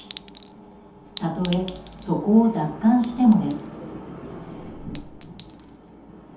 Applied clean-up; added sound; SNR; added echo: none; Chink, clink; 8 dB; reverberation time 0.6 s.